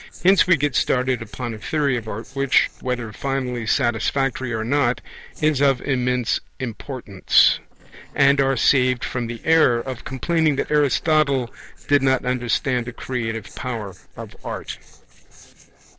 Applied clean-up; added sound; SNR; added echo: neural separator model SepFormer DNS4.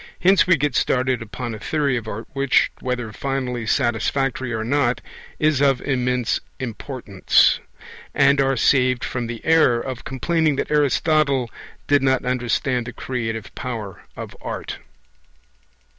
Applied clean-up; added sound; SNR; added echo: none; none; none; none.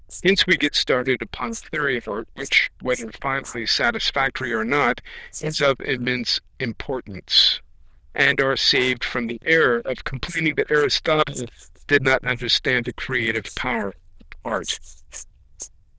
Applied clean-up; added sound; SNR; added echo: neural diffusion model UNIVERSE++.